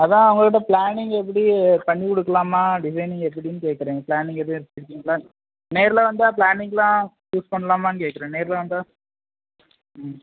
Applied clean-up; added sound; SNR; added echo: none; none; none; none.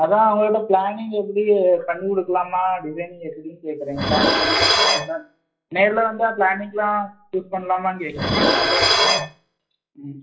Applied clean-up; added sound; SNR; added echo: classical method WPE with log-MMSE.